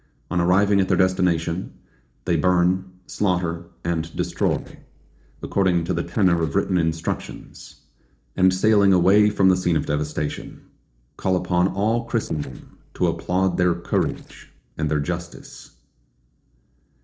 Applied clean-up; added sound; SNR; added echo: neural separator model SepFormer DNS4.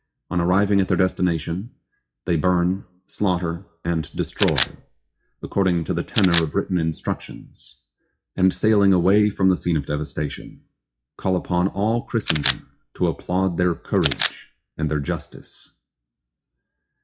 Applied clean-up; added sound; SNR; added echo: classical method WPE with log-MMSE.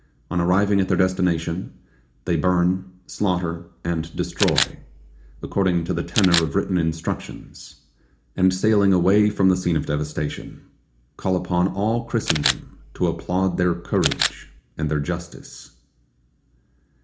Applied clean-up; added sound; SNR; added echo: none; Camera; 6 dB; reverberation time 0.4 s.